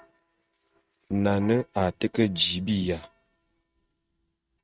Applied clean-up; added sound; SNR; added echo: neural mask model RNNoise.